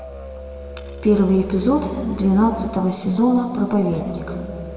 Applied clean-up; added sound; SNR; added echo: none; Musical instrument; 15 dB; reverberation time 2.4 s.